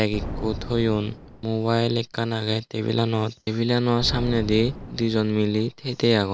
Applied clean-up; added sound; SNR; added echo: none; Boom; 11 dB; none.